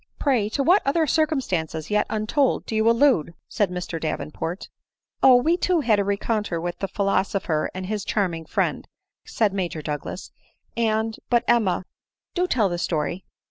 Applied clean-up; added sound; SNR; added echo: none; none; none; none.